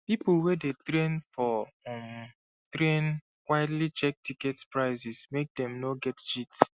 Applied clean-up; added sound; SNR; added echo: none; none; none; none.